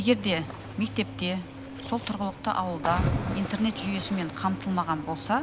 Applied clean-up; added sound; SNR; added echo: none; Cricket / Waves, surf; 6 dB; none.